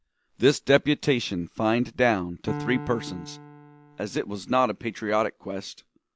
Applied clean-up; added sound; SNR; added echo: none; Piano; 14 dB; none.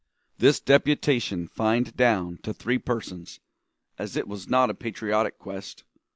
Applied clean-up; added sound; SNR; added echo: none; none; none; none.